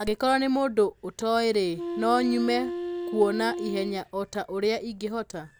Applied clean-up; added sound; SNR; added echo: none; Wind instrument, woodwind instrument; 7 dB; none.